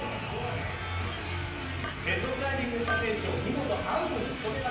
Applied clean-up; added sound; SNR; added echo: none; Chink, clink; 12 dB; reverberation time 0.9 s.